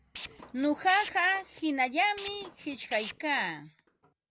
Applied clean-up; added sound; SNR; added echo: none; Tools; 11 dB; none.